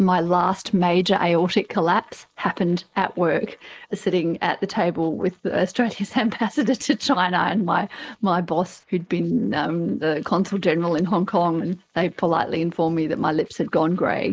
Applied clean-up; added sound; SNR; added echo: neural mask model Resemble Enhance denoiser.